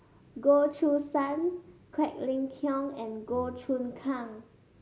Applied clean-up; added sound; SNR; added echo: none; Brass instrument; 19 dB; none.